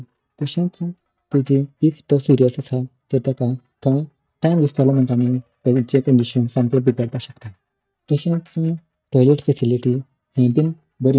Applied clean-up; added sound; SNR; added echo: neural mask model DeepFilterNet 3.